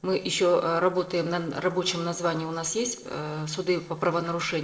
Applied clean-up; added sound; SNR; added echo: neural separator model SepFormer DNS4.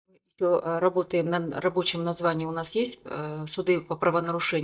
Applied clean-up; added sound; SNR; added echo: neural mask model DeepFilterNet 3.